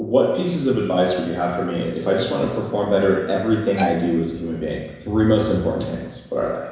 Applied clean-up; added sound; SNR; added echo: none; Bowed string instrument; 7 dB; reverberation time 1.0 s.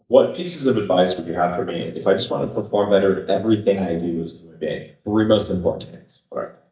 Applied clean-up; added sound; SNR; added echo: neural mask model DeepFilterNet 3.